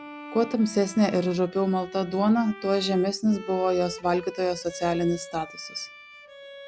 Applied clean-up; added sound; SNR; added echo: none; Bowed string instrument; 16 dB; none.